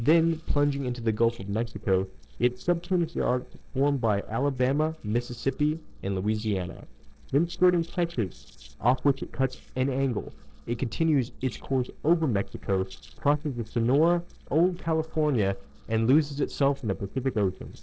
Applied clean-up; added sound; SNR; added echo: neural separator model SepFormer DNS4.